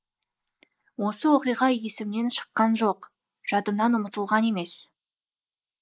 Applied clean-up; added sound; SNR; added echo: neural mask model Resemble Enhance denoiser.